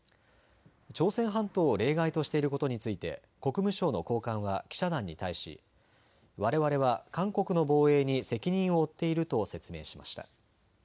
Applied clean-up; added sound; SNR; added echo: none; none; none; none.